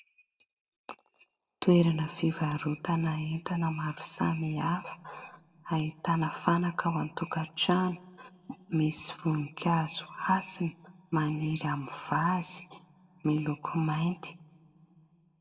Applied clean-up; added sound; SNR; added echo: none; Bicycle bell; 14 dB; reverberation time 0.6 s.